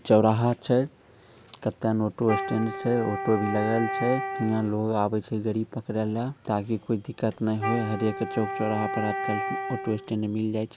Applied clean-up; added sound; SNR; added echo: none; Wind instrument, woodwind instrument; 6 dB; none.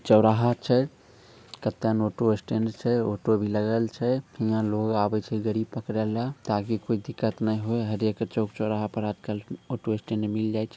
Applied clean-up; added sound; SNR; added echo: none; none; none; none.